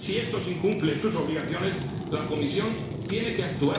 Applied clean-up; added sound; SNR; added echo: none; Fire; 5 dB; reverberation time 0.7 s.